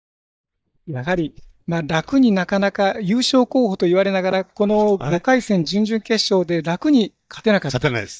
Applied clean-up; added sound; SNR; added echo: neural mask model DeepFilterNet 3.